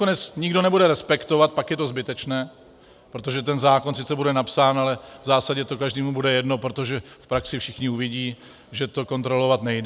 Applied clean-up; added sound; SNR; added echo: none; none; none; none.